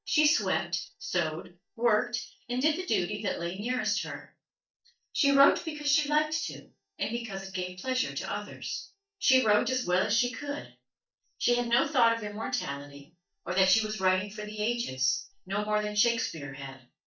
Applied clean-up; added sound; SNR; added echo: neural mask model DeepFilterNet 3.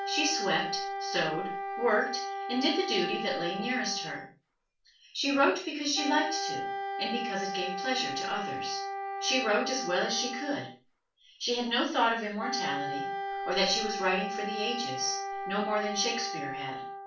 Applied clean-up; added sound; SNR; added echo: none; Wind instrument, woodwind instrument; 5 dB; reverberation time 0.3 s.